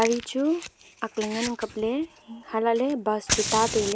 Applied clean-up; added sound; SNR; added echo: none; Fire; 8 dB; none.